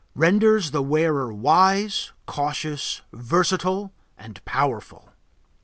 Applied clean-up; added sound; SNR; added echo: none; none; none; none.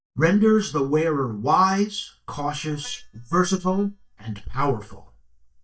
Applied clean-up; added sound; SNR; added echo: neural mask model DeepFilterNet 3.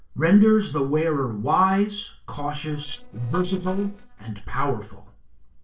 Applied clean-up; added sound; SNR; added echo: neural separator model SepFormer DNS4.